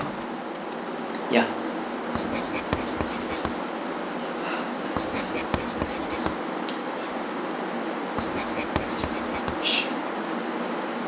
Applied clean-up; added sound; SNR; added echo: none; Writing; 7 dB; none.